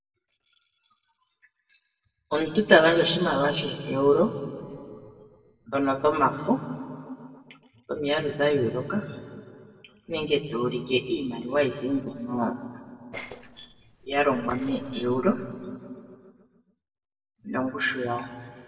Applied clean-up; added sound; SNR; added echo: neural separator model SepFormer DNS4.